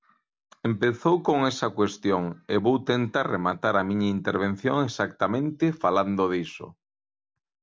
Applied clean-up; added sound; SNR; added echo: none; none; none; none.